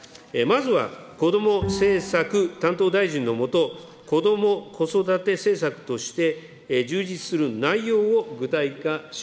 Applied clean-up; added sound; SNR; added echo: none; Bowed string instrument; 13 dB; none.